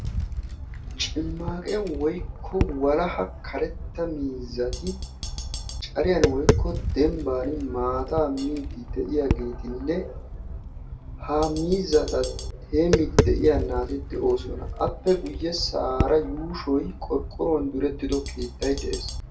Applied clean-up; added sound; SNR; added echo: none; Tap; 3 dB; reverberation time 0.2 s.